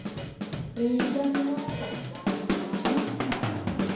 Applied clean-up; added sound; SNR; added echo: none; Drum / Drum kit; -1 dB; reverberation time 1.1 s.